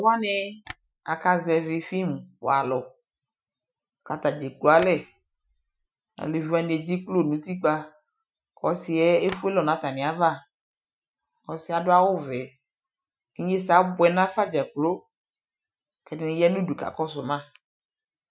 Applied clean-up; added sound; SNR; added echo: classical method Wiener filter.